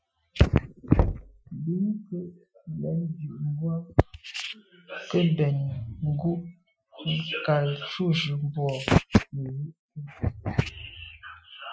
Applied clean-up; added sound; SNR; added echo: classical method Wiener filter.